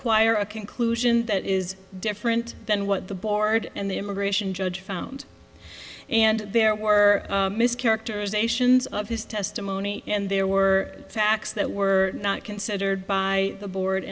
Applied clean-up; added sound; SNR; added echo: none; none; none; none.